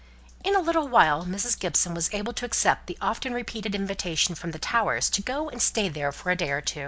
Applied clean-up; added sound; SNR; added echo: none; none; none; none.